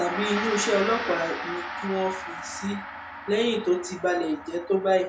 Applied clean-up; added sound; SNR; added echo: none; Gong; 8 dB; none.